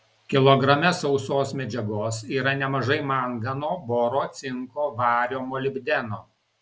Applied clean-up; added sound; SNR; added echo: none; none; none; none.